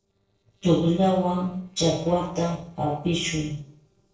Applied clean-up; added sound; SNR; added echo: neural separator model SepFormer DNS4.